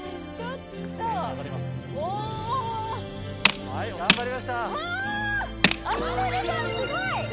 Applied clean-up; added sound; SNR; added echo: none; Tools; 0 dB; none.